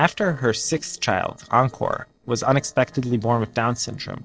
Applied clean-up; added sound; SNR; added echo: neural separator model SepFormer DNS4.